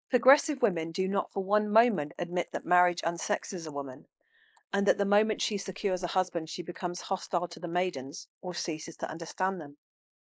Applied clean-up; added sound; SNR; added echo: neural mask model Resemble Enhance denoiser.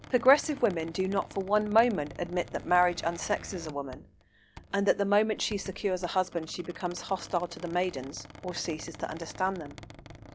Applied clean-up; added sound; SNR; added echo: none; Squeak; 18 dB; none.